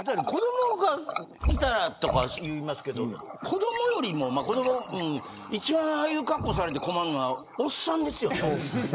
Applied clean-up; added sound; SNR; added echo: none; Water tap, faucet; 8 dB; none.